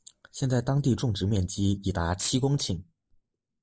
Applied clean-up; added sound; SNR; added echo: neural mask model Resemble Enhance denoiser.